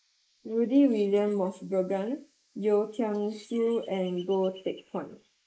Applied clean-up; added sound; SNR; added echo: neural mask model Resemble Enhance denoiser.